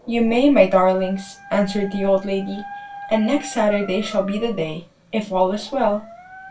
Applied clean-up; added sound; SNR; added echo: none; Dog; 18 dB; reverberation time 0.1 s.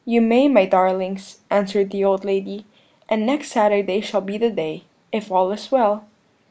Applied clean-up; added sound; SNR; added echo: none; none; none; none.